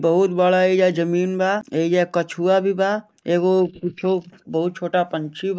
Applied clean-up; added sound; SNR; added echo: neural mask model Resemble Enhance denoiser.